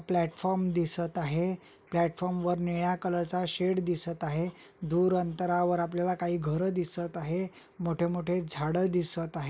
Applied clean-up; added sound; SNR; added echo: none; none; none; none.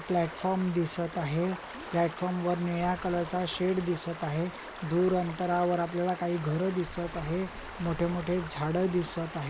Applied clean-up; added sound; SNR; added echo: none; Stream; 12 dB; none.